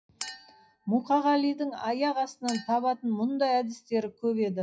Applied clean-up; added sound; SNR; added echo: classical method WPE with log-MMSE.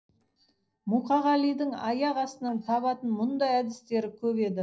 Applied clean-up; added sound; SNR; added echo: neural separator model SepFormer DNS4.